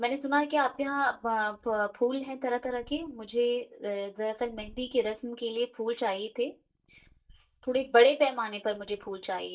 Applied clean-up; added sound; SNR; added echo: neural mask model DeepFilterNet 3.